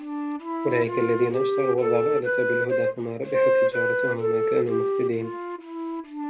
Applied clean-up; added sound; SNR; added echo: none; Wind instrument, woodwind instrument; -3 dB; none.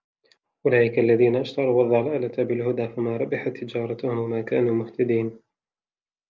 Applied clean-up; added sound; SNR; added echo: none; none; none; none.